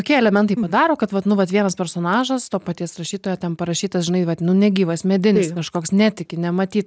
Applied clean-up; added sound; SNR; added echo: none; none; none; none.